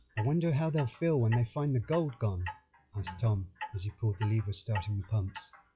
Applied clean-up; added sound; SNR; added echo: classical method log-MMSE.